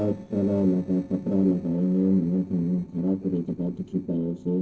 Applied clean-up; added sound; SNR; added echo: neural separator model SepFormer DNS4.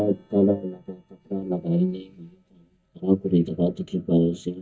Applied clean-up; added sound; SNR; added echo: neural mask model DeepFilterNet 3.